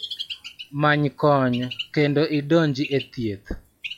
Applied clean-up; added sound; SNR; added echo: classical method log-MMSE.